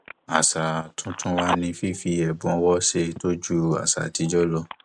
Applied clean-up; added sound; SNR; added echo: none; Telephone; 13 dB; none.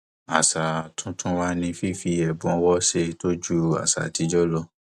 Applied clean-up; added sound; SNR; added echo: none; none; none; none.